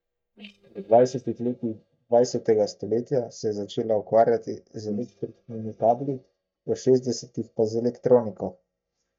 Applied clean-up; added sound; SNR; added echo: neural mask model DeepFilterNet 3.